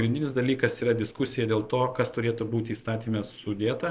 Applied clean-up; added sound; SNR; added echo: neural separator model SepFormer DNS4.